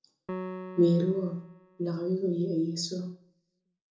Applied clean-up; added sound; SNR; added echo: none; Piano; 14 dB; reverberation time 0.7 s.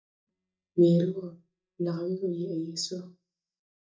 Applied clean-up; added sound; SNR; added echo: neural mask model DeepFilterNet 3.